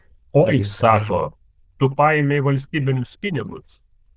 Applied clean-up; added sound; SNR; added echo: neural diffusion model UNIVERSE++.